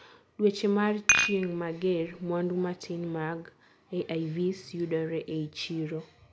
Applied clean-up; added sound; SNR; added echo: none; Dishes, pots, and pans; -2 dB; none.